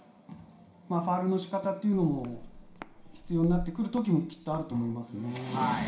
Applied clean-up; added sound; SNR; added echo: none; Walk, footsteps; 13 dB; reverberation time 0.5 s.